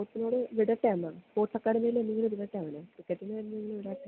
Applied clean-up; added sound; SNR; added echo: none; none; none; none.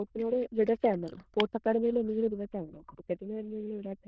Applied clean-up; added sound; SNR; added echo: neural diffusion model UNIVERSE++.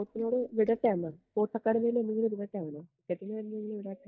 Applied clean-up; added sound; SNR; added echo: neural mask model DeepFilterNet 3.